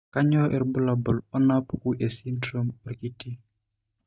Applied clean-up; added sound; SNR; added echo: neural mask model DeepFilterNet 3.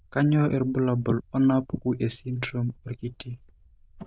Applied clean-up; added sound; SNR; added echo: neural diffusion model UNIVERSE++.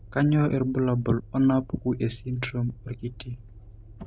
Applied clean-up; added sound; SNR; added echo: none; Motor vehicle (road); 19 dB; none.